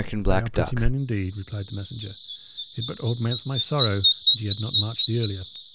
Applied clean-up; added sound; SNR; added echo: none; Bird vocalization, bird call, bird song; -4 dB; none.